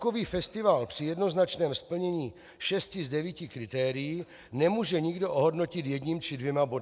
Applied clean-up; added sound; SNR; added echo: none; none; none; none.